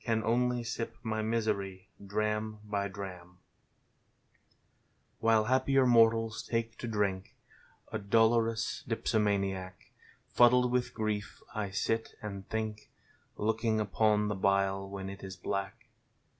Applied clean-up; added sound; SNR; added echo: none; none; none; none.